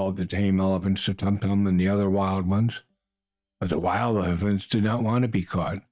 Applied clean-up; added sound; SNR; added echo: neural mask model DeepFilterNet 3.